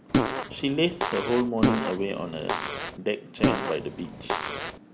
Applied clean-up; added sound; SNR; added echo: none; Fart; -1 dB; none.